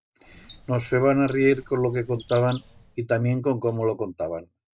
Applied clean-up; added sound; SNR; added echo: none; Bird; 18 dB; none.